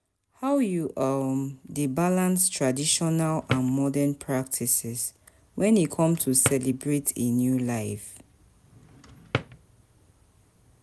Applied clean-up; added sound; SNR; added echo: none; Drawer open or close; 11 dB; none.